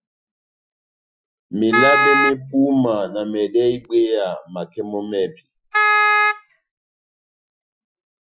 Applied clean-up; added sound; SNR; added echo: classical method Wiener filter.